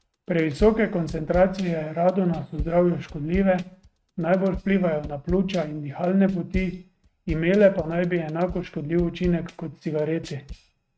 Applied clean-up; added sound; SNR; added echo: neural mask model RNNoise.